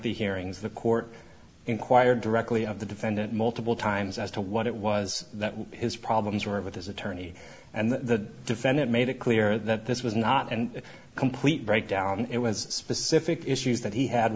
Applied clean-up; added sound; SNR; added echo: none; none; none; none.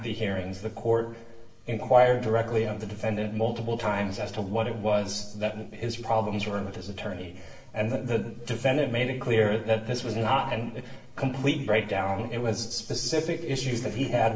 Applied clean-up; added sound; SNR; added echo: neural separator model SepFormer DNS4.